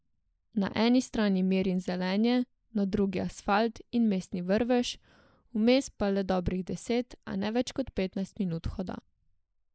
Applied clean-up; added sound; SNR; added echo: neural mask model Resemble Enhance denoiser.